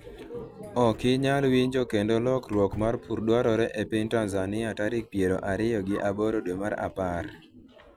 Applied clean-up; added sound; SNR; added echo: none; Door / Car; 20 dB; none.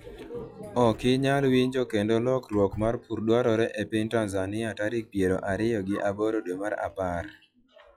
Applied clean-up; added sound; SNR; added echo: classical method log-MMSE.